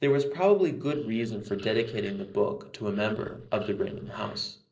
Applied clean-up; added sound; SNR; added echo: neural separator model SepFormer DNS4.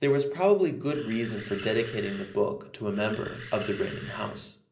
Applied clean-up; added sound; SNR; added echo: none; Animal; 16 dB; reverberation time 0.5 s.